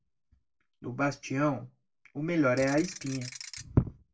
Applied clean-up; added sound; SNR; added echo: none; Ratchet, pawl / Percussion; 13 dB; reverberation time 0.2 s.